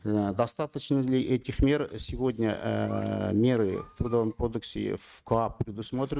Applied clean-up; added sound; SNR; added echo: neural mask model RNNoise.